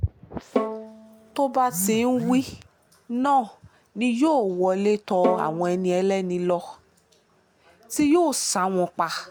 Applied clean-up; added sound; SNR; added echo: none; Bowed string instrument; 9 dB; none.